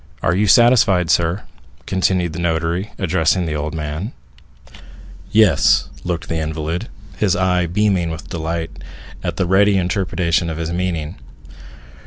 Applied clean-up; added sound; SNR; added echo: none; none; none; none.